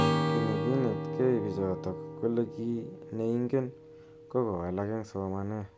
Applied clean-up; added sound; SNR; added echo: none; Acoustic guitar / Strum; 3 dB; none.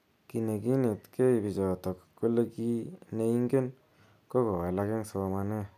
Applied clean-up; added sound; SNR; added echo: none; none; none; none.